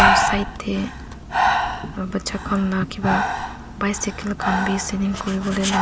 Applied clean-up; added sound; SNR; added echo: none; Breathing; -1 dB; none.